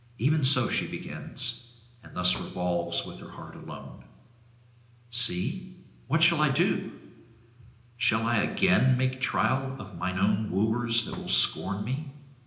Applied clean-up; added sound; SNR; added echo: none; Fireworks; 18 dB; reverberation time 0.9 s.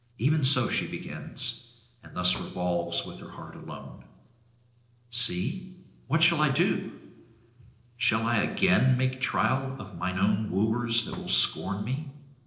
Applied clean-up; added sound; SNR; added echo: neural separator model SepFormer DNS4.